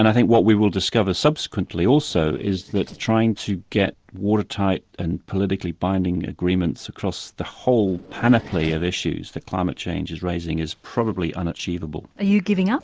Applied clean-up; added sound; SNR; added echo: neural separator model SepFormer DNS4.